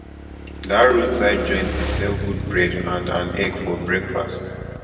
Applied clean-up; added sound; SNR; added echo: none; Motorcycle / Engine; 7 dB; reverberation time 2.2 s.